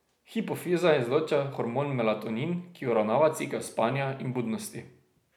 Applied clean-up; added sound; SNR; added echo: none; none; none; none.